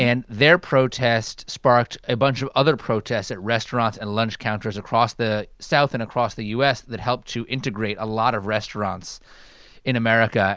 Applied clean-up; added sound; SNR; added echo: none; none; none; none.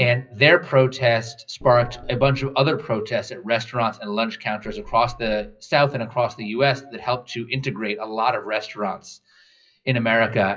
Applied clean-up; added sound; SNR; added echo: classical method WPE with log-MMSE.